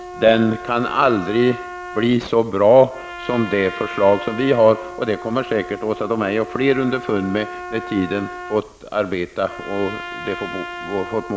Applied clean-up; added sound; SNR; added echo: none; Trumpet; 13 dB; none.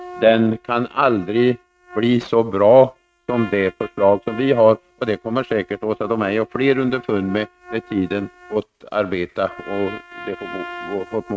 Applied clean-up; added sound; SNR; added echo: neural mask model RNNoise.